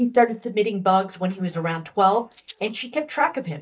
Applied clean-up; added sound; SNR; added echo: neural mask model DeepFilterNet 3.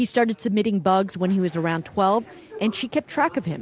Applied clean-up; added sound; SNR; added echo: none; none; none; none.